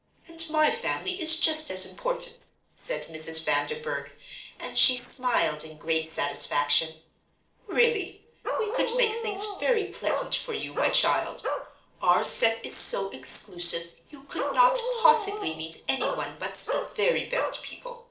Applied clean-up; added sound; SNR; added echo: neural separator model SepFormer DNS4.